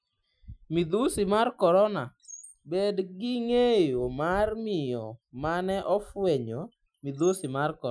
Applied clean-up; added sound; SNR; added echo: classical method Wiener filter.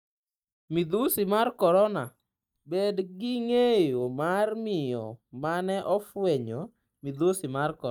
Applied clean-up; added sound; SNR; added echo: neural mask model DeepFilterNet 3.